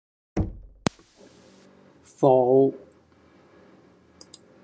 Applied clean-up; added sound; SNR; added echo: none; Knock; 10 dB; none.